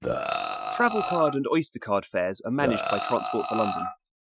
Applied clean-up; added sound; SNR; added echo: classical method Wiener filter.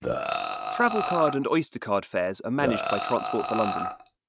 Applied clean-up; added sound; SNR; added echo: none; Burping, eructation; 2 dB; none.